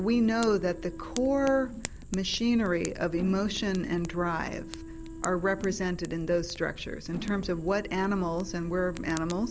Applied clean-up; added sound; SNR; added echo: none; Mechanisms + Fire; 14 dB; none.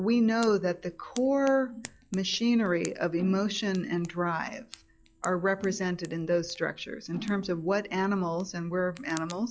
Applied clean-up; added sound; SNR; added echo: classical method log-MMSE.